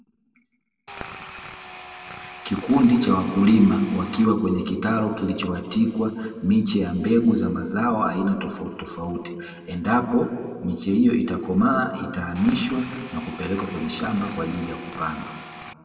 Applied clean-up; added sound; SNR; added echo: none; Tools; 15 dB; reverberation time 1.9 s.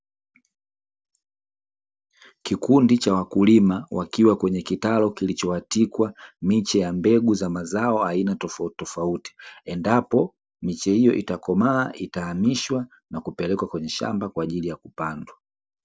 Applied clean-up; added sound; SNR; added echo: none; none; none; none.